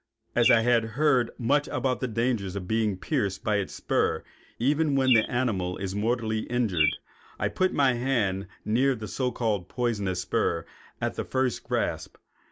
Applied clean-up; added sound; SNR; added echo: none; Bird; 7 dB; none.